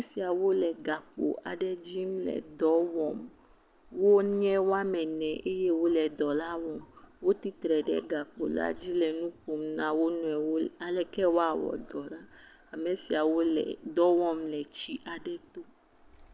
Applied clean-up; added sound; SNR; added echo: none; none; none; none.